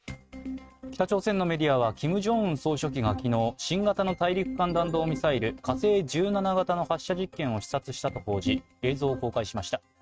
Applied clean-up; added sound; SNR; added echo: neural mask model RNNoise.